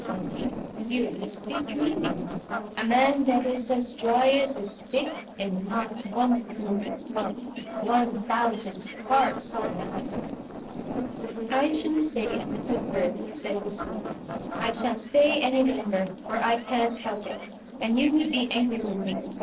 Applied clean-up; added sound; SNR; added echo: neural separator model SepFormer DNS4.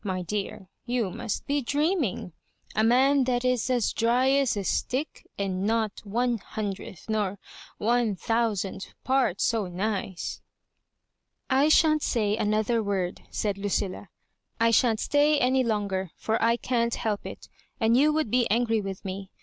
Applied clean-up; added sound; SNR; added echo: none; none; none; none.